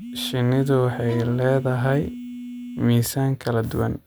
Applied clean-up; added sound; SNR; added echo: none; Bowed string instrument + Telephone; 12 dB; none.